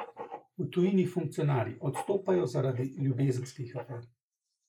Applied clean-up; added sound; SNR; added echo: neural mask model Resemble Enhance denoiser.